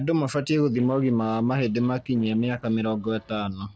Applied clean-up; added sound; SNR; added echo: neural separator model SepFormer DNS4.